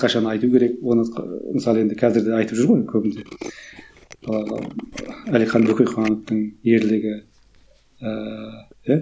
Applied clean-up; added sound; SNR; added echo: none; Tools; 20 dB; none.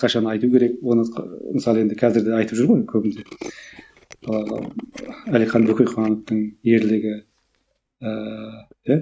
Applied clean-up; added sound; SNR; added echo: neural mask model RNNoise.